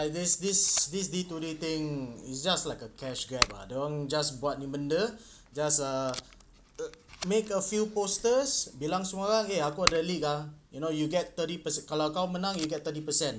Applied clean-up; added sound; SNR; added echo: none; Packing tape, duct tape; 11 dB; none.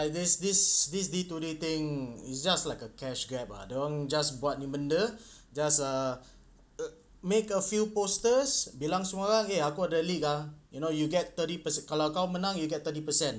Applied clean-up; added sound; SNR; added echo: none; none; none; none.